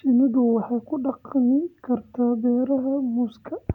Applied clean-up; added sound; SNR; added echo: none; none; none; none.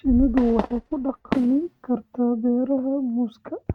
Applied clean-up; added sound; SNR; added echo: neural mask model RNNoise.